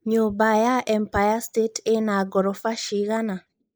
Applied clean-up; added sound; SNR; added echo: neural mask model Resemble Enhance denoiser.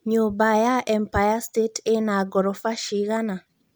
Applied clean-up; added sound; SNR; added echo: none; none; none; none.